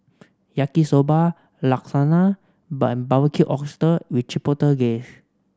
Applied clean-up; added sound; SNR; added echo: none; none; none; none.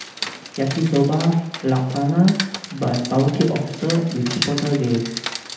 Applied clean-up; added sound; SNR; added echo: none; Rain; 11 dB; reverberation time 0.8 s.